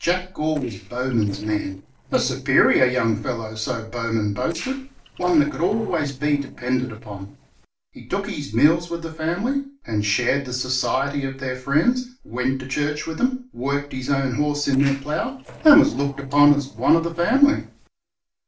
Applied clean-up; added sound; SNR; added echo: neural separator model SepFormer DNS4.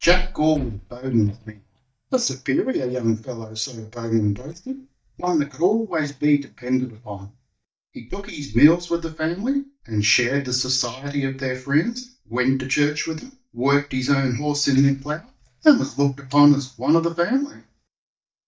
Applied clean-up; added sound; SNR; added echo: neural mask model DeepFilterNet 3.